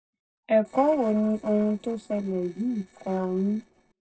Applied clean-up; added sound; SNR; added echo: neural separator model SepFormer DNS4.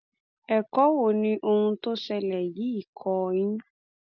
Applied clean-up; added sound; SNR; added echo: none; none; none; none.